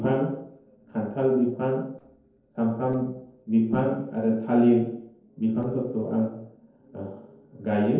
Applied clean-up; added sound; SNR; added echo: neural separator model SepFormer DNS4.